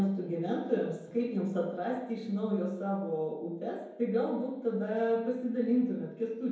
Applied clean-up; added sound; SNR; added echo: none; none; none; reverberation time 0.9 s.